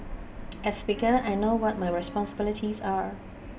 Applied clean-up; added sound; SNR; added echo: none; Wind instrument, woodwind instrument; 19 dB; none.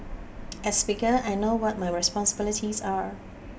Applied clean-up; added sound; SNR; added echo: none; none; none; none.